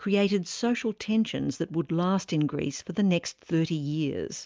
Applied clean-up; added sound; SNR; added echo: none; none; none; none.